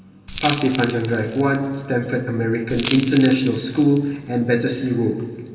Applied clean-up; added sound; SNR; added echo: none; Crackle; 14 dB; reverberation time 2.3 s.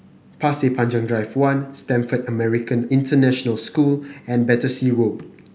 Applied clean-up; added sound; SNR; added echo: none; none; none; none.